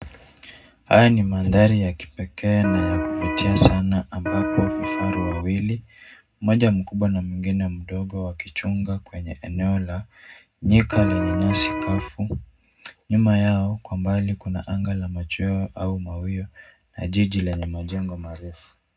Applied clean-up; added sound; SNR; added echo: none; Electric guitar; 3 dB; reverberation time 0.3 s.